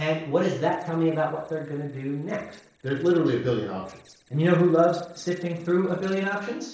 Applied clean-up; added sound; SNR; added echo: neural separator model SepFormer DNS4.